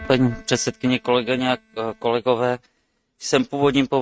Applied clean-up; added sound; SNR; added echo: neural mask model RNNoise.